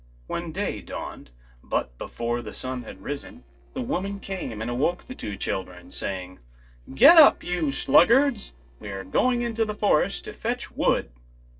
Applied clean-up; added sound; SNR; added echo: neural separator model SepFormer DNS4.